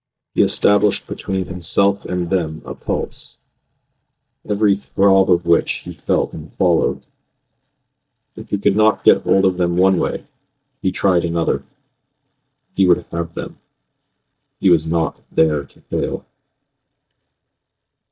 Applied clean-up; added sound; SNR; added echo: neural mask model DeepFilterNet 3.